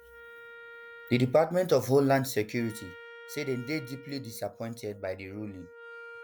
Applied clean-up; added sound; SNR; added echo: none; Wind instrument, woodwind instrument; 19 dB; none.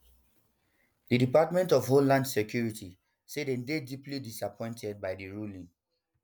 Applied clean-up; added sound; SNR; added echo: none; none; none; none.